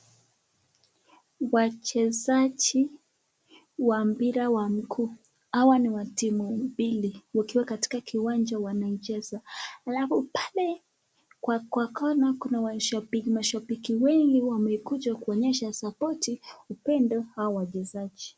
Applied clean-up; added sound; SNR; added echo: none; none; none; none.